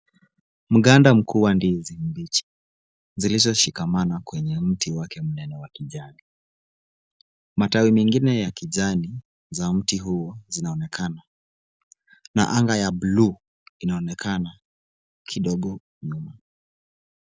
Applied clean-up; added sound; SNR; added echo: none; none; none; none.